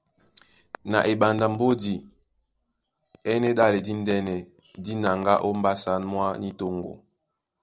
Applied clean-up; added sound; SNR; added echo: neural separator model SepFormer DNS4.